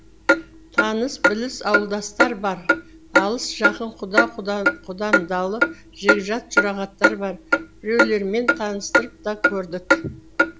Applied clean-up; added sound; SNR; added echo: none; Clock; -4 dB; none.